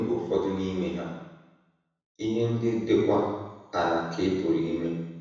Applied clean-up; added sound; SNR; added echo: none; none; none; reverberation time 1.1 s.